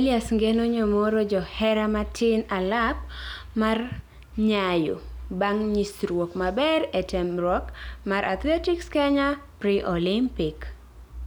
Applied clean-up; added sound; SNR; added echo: none; none; none; none.